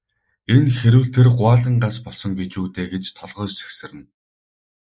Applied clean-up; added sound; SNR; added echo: neural mask model Resemble Enhance denoiser.